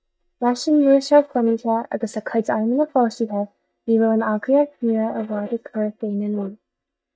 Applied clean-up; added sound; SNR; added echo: neural mask model DeepFilterNet 3.